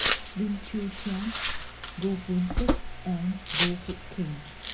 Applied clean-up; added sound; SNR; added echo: none; Domestic sounds, home sounds; -4 dB; reverberation time 0.5 s.